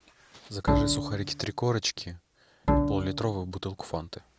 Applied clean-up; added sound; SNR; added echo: none; Bowed string instrument; -3 dB; none.